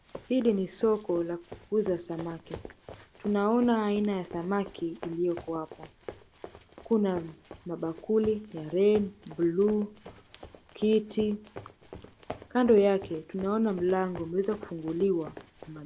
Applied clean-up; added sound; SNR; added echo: none; Run; 17 dB; none.